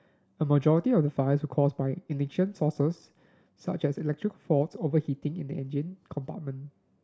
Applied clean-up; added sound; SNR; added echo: none; none; none; none.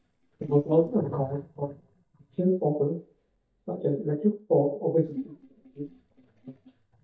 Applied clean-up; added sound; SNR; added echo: neural mask model DeepFilterNet 3.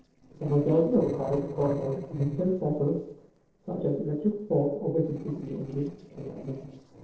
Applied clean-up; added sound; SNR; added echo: neural separator model SepFormer DNS4.